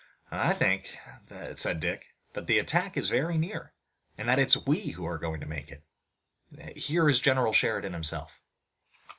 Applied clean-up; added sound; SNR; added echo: none; none; none; none.